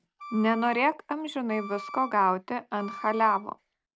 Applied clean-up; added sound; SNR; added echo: none; Wind instrument, woodwind instrument; 16 dB; none.